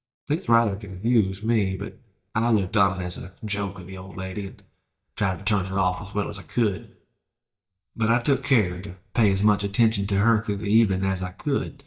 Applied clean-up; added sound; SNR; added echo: neural mask model DeepFilterNet 3.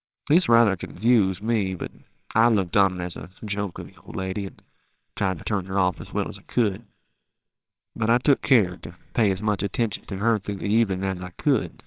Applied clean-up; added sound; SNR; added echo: neural separator model SepFormer WHAMR!.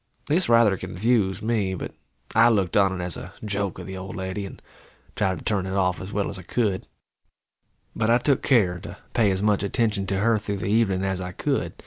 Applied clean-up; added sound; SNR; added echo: none; none; none; none.